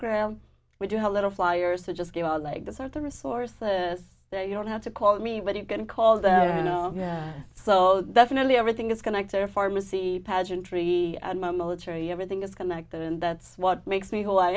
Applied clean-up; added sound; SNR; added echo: none; none; none; none.